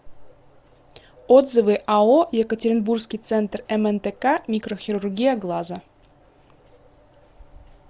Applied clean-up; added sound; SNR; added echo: none; none; none; none.